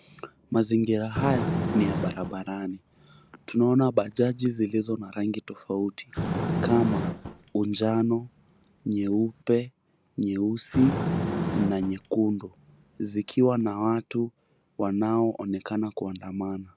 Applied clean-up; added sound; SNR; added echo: none; Fire; 6 dB; none.